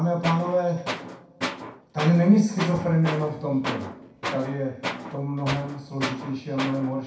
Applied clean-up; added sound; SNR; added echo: none; Tools; 9 dB; reverberation time 0.6 s.